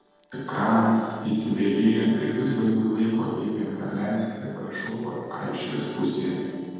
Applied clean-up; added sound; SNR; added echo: neural separator model SepFormer DNS4.